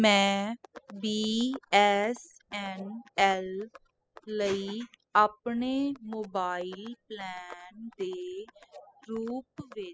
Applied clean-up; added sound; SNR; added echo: classical method spectral subtraction.